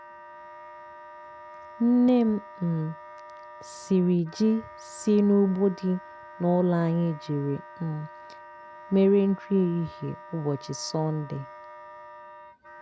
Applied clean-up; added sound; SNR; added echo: none; Wind instrument, woodwind instrument; 18 dB; none.